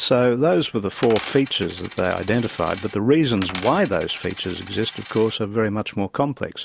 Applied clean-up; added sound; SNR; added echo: none; Coin (dropping); 15 dB; none.